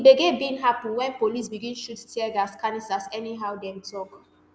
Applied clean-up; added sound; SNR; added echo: none; none; none; none.